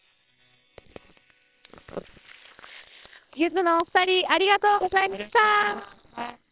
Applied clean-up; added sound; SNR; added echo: neural separator model SepFormer WHAM!.